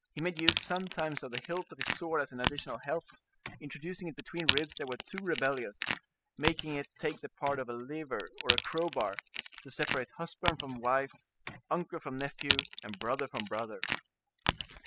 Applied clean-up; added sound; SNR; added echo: classical method spectral subtraction.